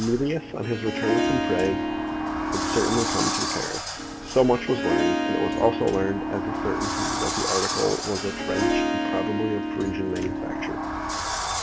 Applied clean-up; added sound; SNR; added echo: none; Harp + Sliding door; -1 dB; none.